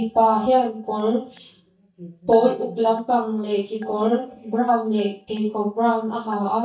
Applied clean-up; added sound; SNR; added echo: neural mask model DeepFilterNet 3.